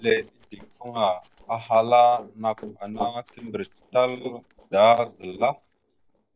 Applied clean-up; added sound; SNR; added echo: neural mask model DeepFilterNet 3.